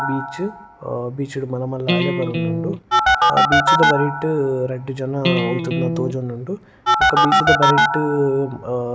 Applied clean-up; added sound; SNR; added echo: none; Electric guitar + Telephone; -3 dB; none.